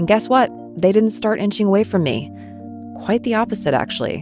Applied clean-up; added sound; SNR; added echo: none; none; none; none.